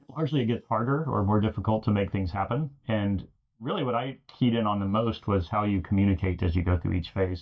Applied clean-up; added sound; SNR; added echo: neural mask model DeepFilterNet 3.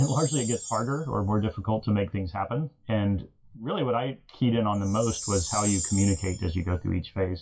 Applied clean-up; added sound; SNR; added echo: classical method WPE with log-MMSE.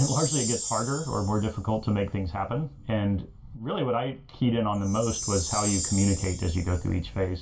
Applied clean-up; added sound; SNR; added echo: none; Chime; 9 dB; reverberation time 0.2 s.